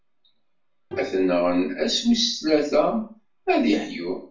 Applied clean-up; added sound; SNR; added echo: none; Bowed string instrument; 18 dB; reverberation time 0.3 s.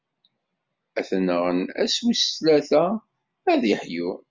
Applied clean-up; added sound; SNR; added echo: none; none; none; none.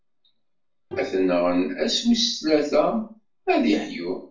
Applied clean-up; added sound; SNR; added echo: neural separator model SepFormer DNS4.